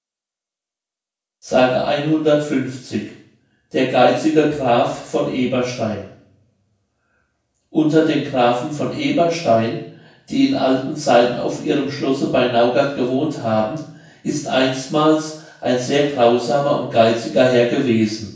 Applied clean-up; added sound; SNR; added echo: none; none; none; reverberation time 0.7 s.